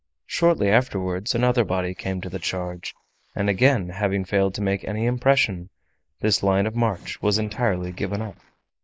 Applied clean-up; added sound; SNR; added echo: neural mask model Resemble Enhance denoiser.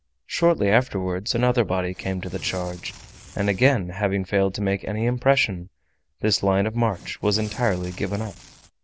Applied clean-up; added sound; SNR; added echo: none; Tearing; 19 dB; none.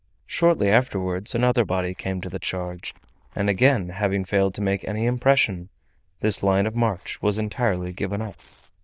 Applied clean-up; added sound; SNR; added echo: neural diffusion model UNIVERSE++.